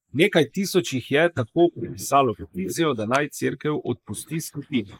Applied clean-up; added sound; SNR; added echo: neural mask model Resemble Enhance denoiser.